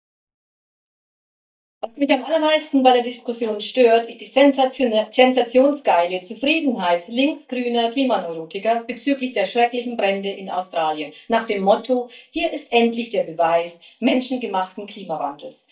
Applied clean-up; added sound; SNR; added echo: neural mask model DeepFilterNet 3.